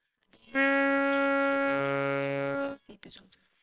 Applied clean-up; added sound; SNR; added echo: neural separator model SepFormer WHAMR!.